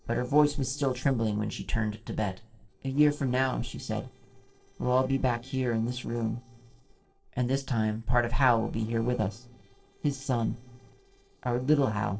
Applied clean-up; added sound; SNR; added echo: neural separator model SepFormer DNS4.